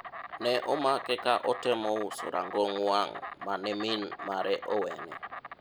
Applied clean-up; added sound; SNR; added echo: none; Insect; 11 dB; none.